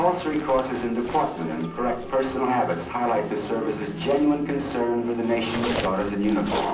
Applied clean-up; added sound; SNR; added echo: none; Zipper (clothing); 12 dB; reverberation time 0.6 s.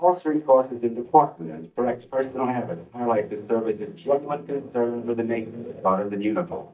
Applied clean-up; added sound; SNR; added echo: neural mask model DeepFilterNet 3.